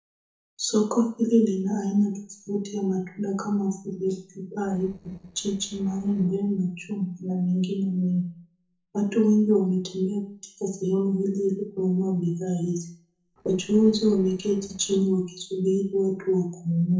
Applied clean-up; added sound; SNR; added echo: neural separator model SepFormer DNS4.